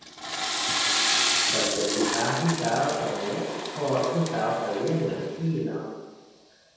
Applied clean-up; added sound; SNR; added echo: none; Toilet flush / Water; 1 dB; reverberation time 1.2 s.